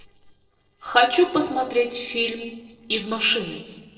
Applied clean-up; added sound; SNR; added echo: neural separator model SepFormer DNS4.